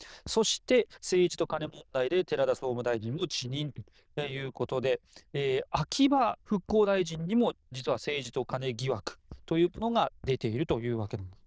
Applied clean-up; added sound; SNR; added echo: neural diffusion model UNIVERSE++.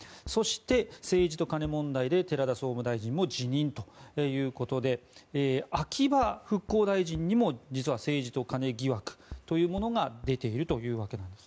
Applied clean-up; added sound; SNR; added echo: none; Bass drum; 17 dB; none.